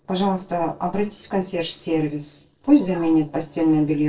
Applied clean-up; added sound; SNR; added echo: neural separator model SepFormer DNS4.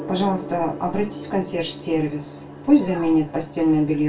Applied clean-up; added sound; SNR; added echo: none; Gong; 14 dB; reverberation time 0.2 s.